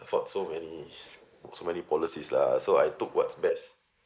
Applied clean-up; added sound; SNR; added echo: neural mask model Resemble Enhance denoiser.